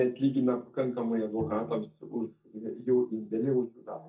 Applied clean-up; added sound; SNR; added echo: neural mask model DeepFilterNet 3.